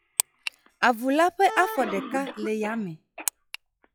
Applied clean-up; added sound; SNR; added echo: classical method log-MMSE.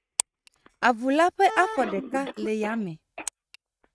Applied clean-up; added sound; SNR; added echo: neural mask model RNNoise.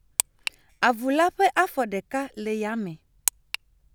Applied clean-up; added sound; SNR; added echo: none; none; none; none.